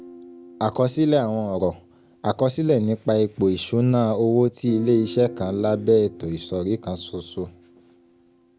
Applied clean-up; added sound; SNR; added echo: none; Guitar; 19 dB; none.